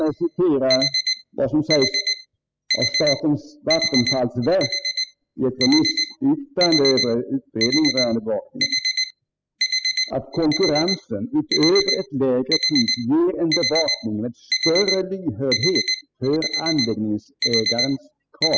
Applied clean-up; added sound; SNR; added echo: classical method spectral subtraction.